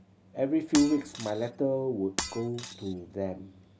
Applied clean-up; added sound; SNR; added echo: none; Shatter; 10 dB; none.